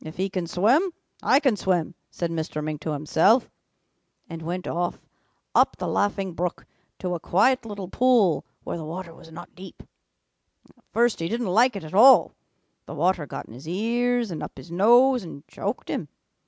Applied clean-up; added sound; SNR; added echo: none; none; none; none.